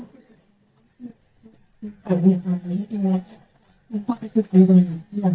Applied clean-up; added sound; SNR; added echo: neural mask model DeepFilterNet 3.